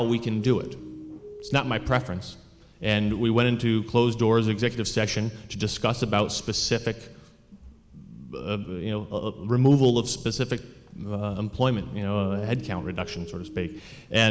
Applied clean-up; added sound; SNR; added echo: none; Siren; 15 dB; none.